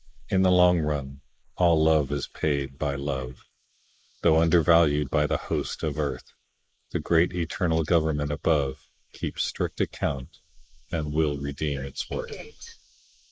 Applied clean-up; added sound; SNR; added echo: neural mask model Resemble Enhance denoiser.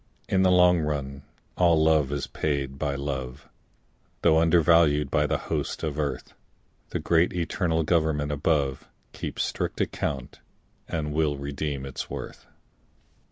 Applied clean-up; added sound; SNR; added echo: none; none; none; none.